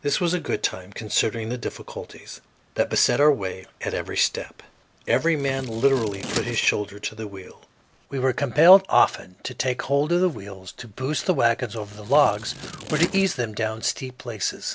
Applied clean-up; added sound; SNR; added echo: none; Scissors; 11 dB; none.